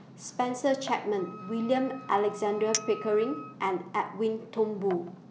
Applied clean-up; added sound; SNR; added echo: none; Wind instrument, woodwind instrument + Chink, clink; 14 dB; none.